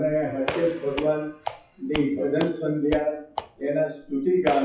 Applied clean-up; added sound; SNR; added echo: classical method WPE with log-MMSE.